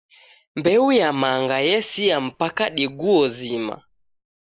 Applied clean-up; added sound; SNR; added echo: neural mask model Resemble Enhance denoiser.